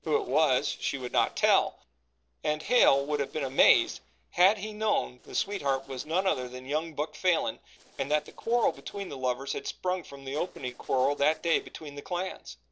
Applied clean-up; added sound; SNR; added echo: neural separator model SepFormer DNS4.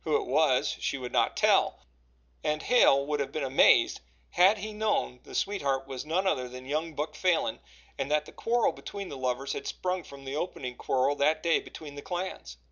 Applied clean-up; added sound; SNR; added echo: none; none; none; none.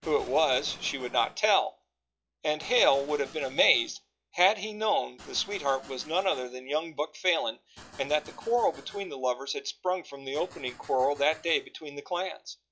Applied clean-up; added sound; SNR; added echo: classical method log-MMSE.